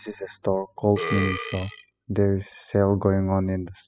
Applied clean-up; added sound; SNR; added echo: classical method spectral subtraction.